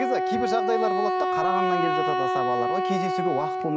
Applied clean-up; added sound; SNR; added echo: none; Wind instrument, woodwind instrument; -3 dB; none.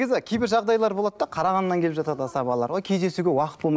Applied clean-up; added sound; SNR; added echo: none; none; none; none.